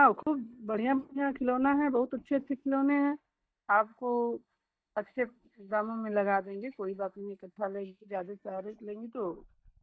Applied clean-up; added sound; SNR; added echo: neural mask model DeepFilterNet 3.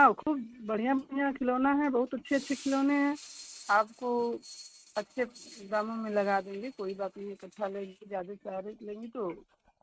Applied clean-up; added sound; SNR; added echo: neural mask model RNNoise.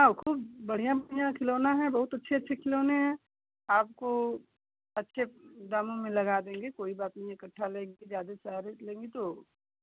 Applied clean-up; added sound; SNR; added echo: none; none; none; none.